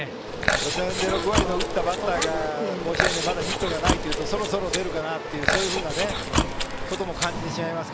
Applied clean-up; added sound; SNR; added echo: none; Chewing, mastication; 0 dB; none.